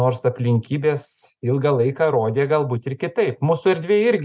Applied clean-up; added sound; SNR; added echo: none; none; none; none.